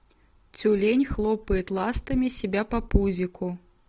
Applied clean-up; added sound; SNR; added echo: none; none; none; none.